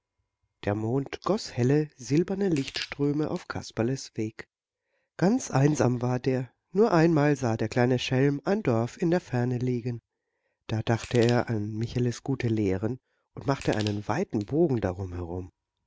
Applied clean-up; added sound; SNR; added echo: none; Crushing; 20 dB; none.